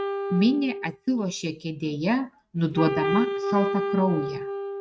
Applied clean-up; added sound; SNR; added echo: neural mask model RNNoise.